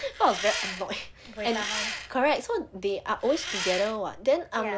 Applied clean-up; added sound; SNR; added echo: none; Engine; 7 dB; none.